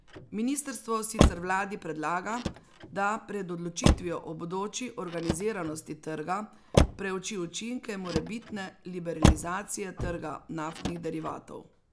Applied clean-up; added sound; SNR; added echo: none; Motor vehicle (road); -2 dB; none.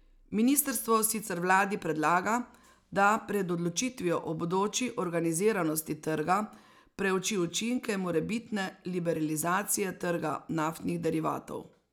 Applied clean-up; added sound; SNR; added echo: none; none; none; none.